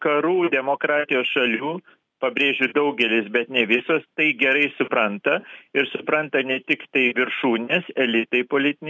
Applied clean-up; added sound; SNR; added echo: none; none; none; none.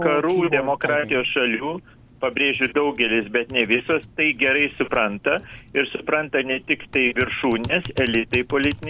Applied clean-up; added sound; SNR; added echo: none; Typing; 13 dB; none.